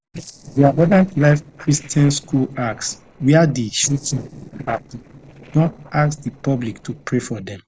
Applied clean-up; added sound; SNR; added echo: neural separator model SepFormer DNS4.